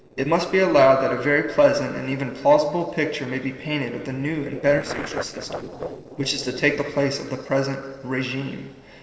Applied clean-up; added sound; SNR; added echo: neural separator model SepFormer DNS4.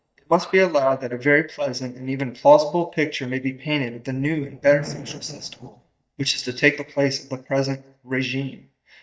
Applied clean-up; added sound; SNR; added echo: neural mask model DeepFilterNet 3.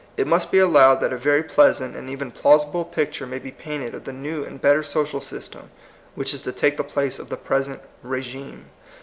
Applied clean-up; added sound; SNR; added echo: none; none; none; none.